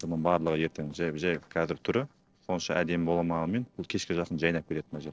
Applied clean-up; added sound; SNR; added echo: neural separator model SepFormer DNS4.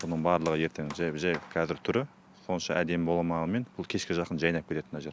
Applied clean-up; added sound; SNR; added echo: none; none; none; none.